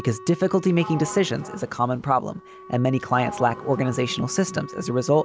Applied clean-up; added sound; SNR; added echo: none; Wind instrument, woodwind instrument + Sliding door; 15 dB; none.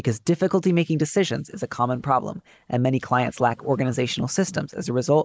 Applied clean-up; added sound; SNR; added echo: neural mask model Resemble Enhance denoiser.